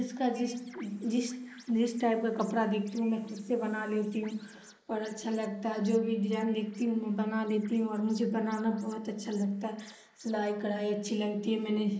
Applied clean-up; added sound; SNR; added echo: neural mask model Resemble Enhance denoiser.